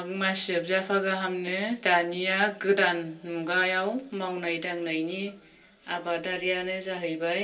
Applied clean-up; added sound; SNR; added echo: none; none; none; reverberation time 0.3 s.